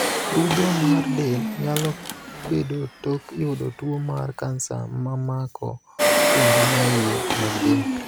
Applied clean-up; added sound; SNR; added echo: none; Engine; -1 dB; none.